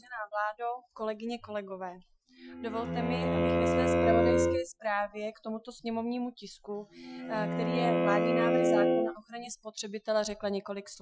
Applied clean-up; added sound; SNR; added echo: classical method Wiener filter.